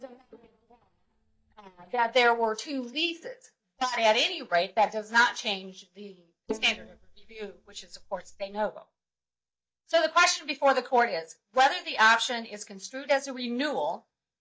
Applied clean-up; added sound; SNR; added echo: neural mask model DeepFilterNet 3.